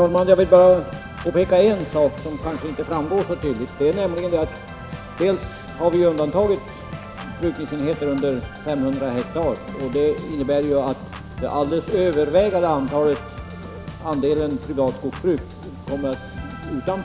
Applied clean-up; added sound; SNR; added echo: none; Organ; 13 dB; none.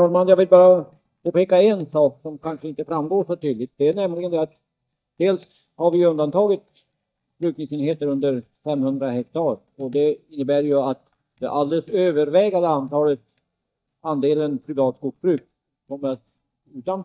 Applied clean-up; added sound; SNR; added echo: neural mask model DeepFilterNet 3.